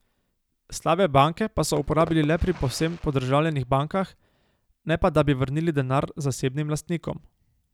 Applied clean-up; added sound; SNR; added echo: none; Fireworks; 18 dB; none.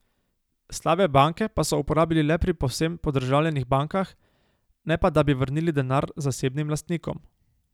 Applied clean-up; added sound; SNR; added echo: none; none; none; none.